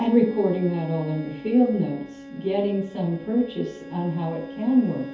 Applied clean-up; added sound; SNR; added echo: none; Bowed string instrument; 16 dB; reverberation time 0.5 s.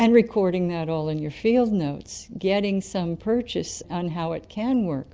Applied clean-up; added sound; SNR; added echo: none; none; none; none.